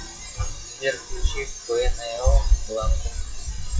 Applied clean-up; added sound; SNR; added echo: classical method WPE with log-MMSE.